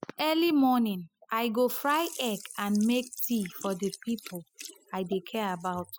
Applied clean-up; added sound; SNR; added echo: classical method spectral subtraction.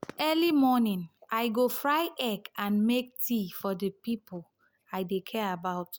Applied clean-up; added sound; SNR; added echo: none; none; none; none.